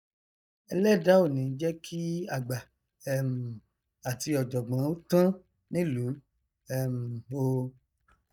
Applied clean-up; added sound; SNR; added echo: neural mask model DeepFilterNet 3.